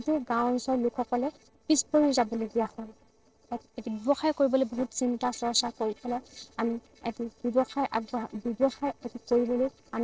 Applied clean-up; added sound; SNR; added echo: neural separator model SepFormer DNS4.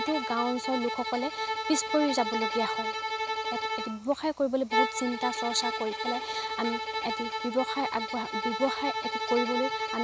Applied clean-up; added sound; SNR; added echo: none; Bowed string instrument; 1 dB; none.